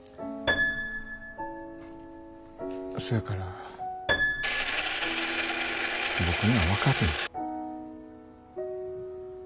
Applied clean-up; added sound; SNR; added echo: none; Piano + Engine; -2 dB; none.